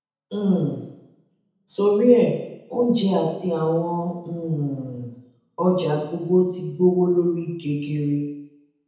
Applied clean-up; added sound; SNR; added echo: none; none; none; reverberation time 0.8 s.